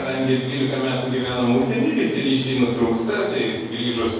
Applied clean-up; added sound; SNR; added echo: none; Engine; 15 dB; reverberation time 1.3 s.